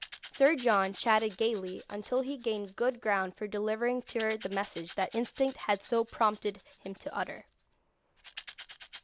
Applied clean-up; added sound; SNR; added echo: none; Rattle / Rattle (instrument); 7 dB; none.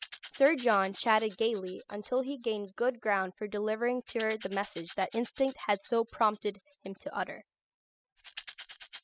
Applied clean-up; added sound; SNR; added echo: classical method spectral subtraction.